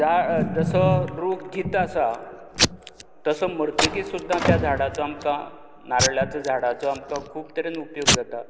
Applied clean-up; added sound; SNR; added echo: none; Packing tape, duct tape / Tearing + Slam; 2 dB; none.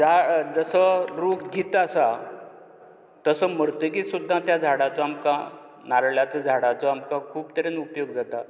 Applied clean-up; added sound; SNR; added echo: none; none; none; none.